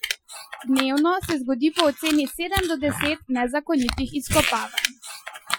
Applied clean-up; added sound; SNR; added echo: classical method Wiener filter.